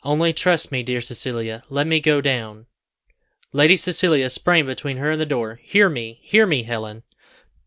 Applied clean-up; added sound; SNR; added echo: none; none; none; none.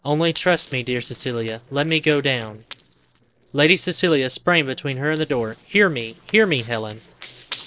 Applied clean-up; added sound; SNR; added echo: neural separator model SepFormer DNS4.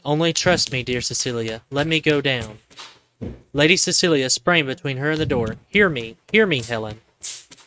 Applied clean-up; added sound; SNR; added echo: neural mask model RNNoise.